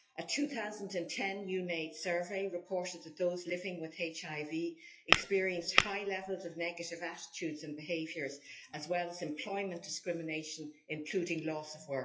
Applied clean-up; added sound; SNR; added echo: classical method WPE with log-MMSE.